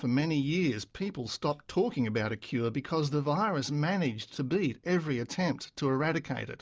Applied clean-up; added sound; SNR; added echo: neural mask model Resemble Enhance denoiser.